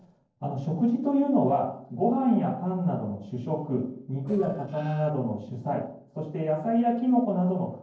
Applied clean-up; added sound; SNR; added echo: neural separator model SepFormer DNS4.